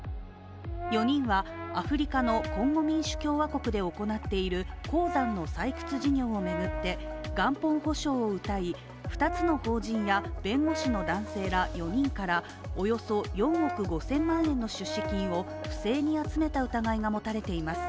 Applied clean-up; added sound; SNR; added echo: none; Brass instrument; 10 dB; none.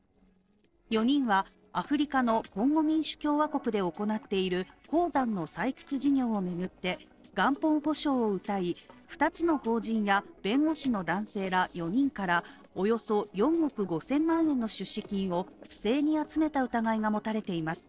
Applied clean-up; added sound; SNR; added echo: neural separator model SepFormer DNS4.